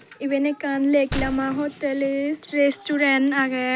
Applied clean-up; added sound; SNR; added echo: none; Gunshot, gunfire; 14 dB; none.